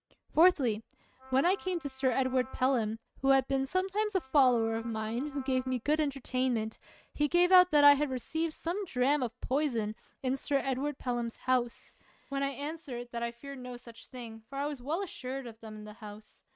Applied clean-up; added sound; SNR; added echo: neural mask model RNNoise.